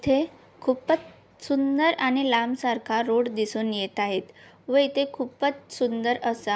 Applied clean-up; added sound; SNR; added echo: none; none; none; none.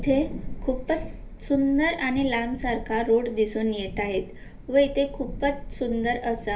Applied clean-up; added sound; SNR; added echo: none; Thunder / Rain; 10 dB; reverberation time 0.3 s.